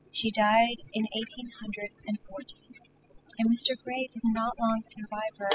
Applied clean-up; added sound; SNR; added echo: classical method spectral subtraction.